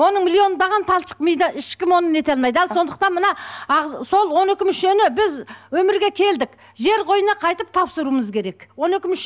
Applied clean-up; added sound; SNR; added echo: none; none; none; none.